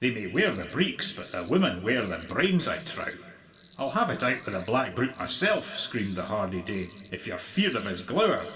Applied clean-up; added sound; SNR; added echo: none; Cricket; 6 dB; reverberation time 2.8 s.